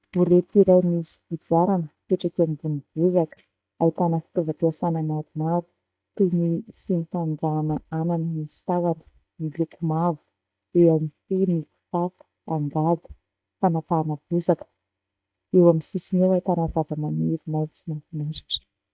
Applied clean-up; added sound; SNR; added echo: neural mask model DeepFilterNet 3.